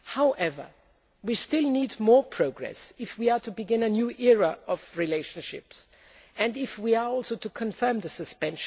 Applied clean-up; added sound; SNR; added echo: none; none; none; none.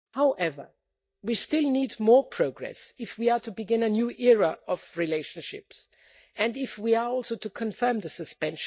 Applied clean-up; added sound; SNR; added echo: neural mask model DeepFilterNet 3.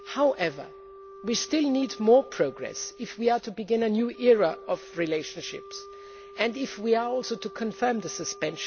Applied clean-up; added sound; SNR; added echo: none; Wind instrument, woodwind instrument; 19 dB; none.